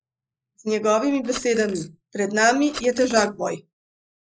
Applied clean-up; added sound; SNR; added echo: neural mask model Resemble Enhance denoiser.